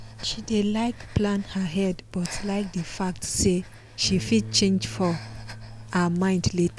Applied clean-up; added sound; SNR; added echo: none; Bass guitar + Breathing; 13 dB; none.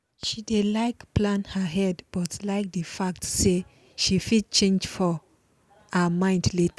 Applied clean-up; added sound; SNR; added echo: none; none; none; none.